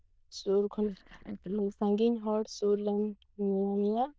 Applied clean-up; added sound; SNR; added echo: neural diffusion model UNIVERSE++.